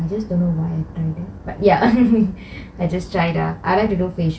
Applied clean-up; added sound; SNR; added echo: none; none; none; none.